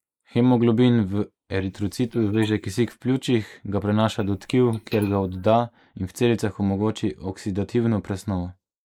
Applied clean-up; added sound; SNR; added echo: neural mask model Resemble Enhance denoiser.